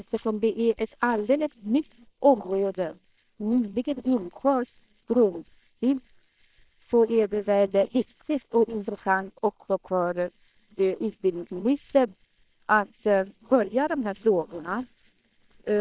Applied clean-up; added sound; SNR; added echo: neural separator model SepFormer WHAM!.